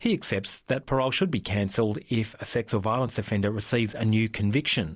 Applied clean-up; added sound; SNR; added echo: none; none; none; none.